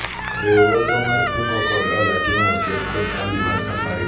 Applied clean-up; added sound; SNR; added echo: none; Squeak; 1 dB; reverberation time 0.6 s.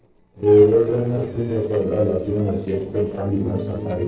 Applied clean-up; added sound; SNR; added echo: neural separator model SepFormer DNS4.